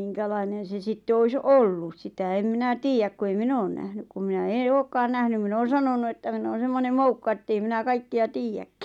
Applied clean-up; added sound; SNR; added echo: none; none; none; none.